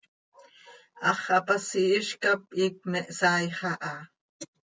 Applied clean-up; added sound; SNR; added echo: none; none; none; none.